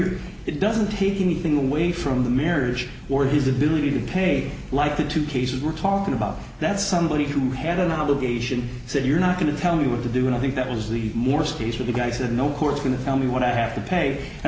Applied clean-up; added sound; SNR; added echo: none; none; none; none.